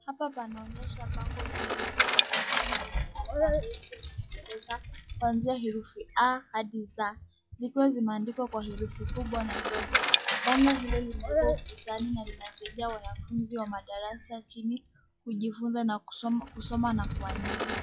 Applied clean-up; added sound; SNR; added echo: classical method log-MMSE.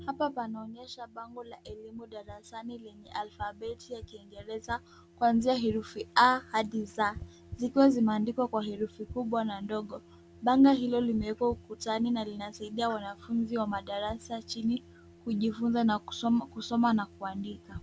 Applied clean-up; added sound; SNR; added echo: none; none; none; none.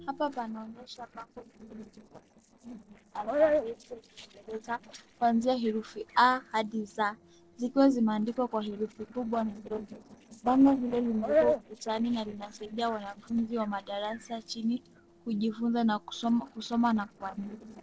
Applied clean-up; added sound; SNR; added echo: neural separator model SepFormer DNS4.